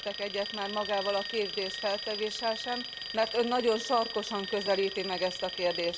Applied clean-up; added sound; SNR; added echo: none; Alarm; 7 dB; none.